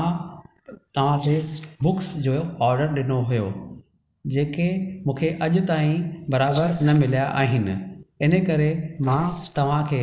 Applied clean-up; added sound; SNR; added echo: neural mask model Resemble Enhance denoiser.